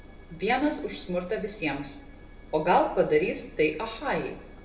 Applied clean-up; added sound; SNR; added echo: none; Engine; 18 dB; reverberation time 0.6 s.